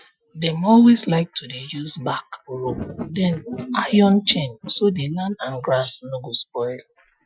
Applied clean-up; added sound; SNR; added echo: classical method Wiener filter.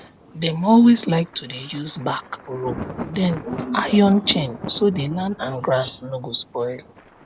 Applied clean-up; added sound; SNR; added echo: none; Thunder; 15 dB; none.